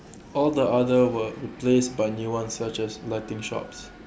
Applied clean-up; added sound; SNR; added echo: none; Train; 19 dB; none.